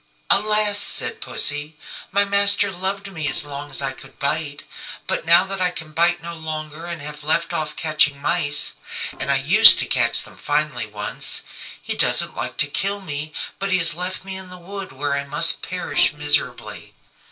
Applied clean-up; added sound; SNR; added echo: neural separator model SepFormer DNS4.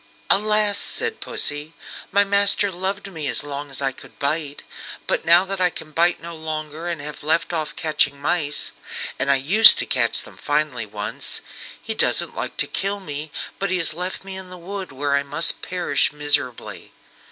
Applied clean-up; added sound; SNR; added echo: none; none; none; none.